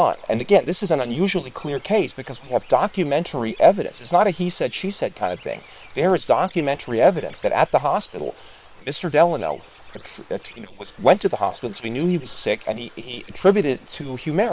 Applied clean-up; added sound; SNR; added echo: neural separator model SepFormer WHAM!.